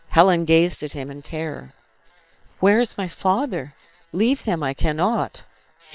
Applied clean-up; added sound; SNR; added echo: neural separator model SepFormer WHAM!.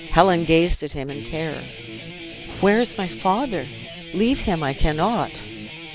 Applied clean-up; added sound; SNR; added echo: none; Guitar; 14 dB; none.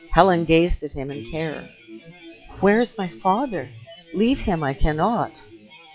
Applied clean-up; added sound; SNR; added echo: classical method log-MMSE.